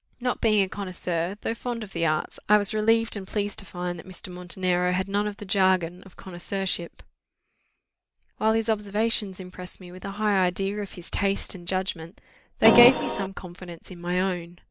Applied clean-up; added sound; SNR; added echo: none; Keyboard (musical); -4 dB; none.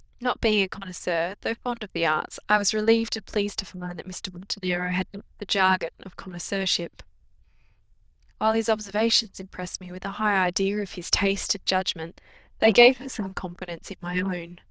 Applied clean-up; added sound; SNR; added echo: neural diffusion model UNIVERSE++.